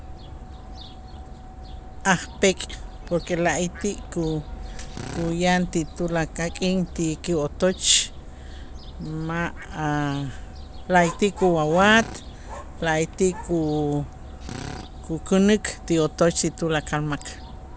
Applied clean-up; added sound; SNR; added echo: none; Fowl + Drill; 12 dB; none.